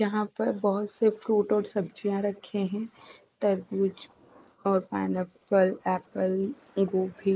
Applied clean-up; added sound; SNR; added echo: neural mask model Resemble Enhance denoiser.